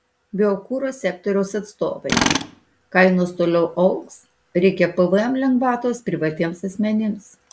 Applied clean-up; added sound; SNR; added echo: none; Tools; 7 dB; none.